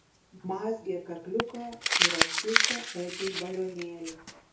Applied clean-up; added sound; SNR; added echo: none; Crumpling, crinkling; -4 dB; reverberation time 0.6 s.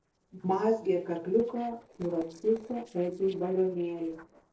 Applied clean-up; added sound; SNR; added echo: neural separator model SepFormer DNS4.